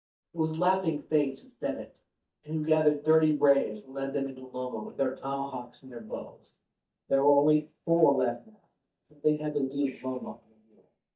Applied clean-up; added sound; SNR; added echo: neural mask model DeepFilterNet 3.